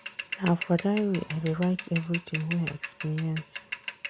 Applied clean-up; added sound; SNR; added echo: none; Mechanisms / Bicycle; 10 dB; none.